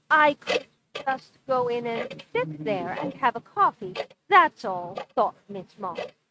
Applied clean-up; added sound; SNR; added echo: neural mask model RNNoise.